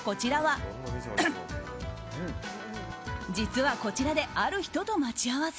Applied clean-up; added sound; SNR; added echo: none; none; none; none.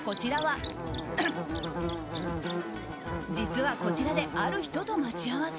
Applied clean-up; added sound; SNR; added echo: none; Buzz / Bird; 2 dB; none.